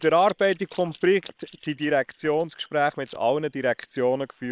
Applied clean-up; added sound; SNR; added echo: neural separator model SepFormer WHAM!.